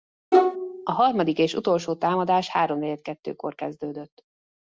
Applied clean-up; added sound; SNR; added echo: none; Bowed string instrument; -2 dB; none.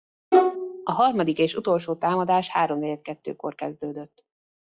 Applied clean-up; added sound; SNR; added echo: classical method log-MMSE.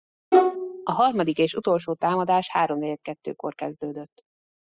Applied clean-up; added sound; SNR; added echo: classical method spectral subtraction.